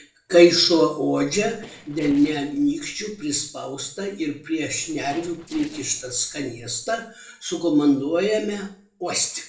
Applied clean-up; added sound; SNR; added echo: neural separator model SepFormer DNS4.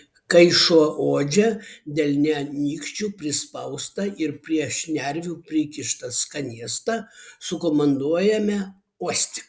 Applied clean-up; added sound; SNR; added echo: none; none; none; none.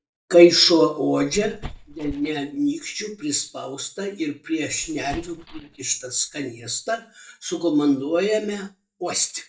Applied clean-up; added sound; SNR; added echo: neural mask model DeepFilterNet 3.